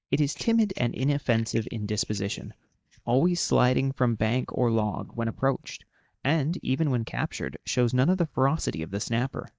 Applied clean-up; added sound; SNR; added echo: neural mask model DeepFilterNet 3.